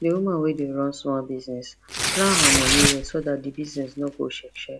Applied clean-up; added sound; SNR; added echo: none; Tearing; 0 dB; none.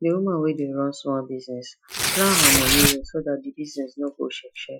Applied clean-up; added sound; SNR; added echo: classical method Wiener filter.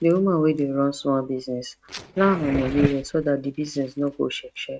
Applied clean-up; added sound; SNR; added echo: neural mask model RNNoise.